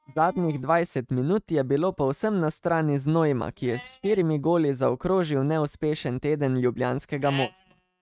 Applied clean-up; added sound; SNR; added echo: neural mask model RNNoise.